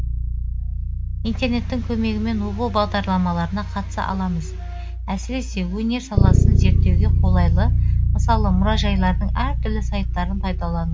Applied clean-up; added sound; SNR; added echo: none; Bass guitar; -5 dB; none.